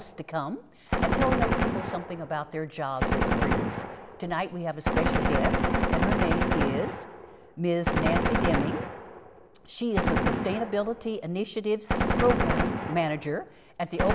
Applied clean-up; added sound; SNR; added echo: none; Gunshot, gunfire; -3 dB; none.